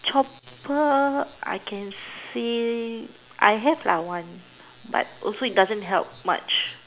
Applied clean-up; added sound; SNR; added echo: none; none; none; none.